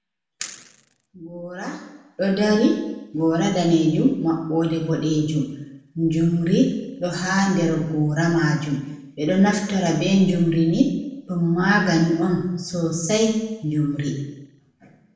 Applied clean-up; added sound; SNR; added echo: none; none; none; reverberation time 0.9 s.